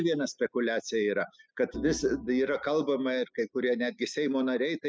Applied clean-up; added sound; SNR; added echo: classical method spectral subtraction.